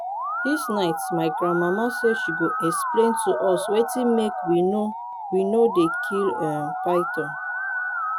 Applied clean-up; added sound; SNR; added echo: none; Musical instrument; 4 dB; none.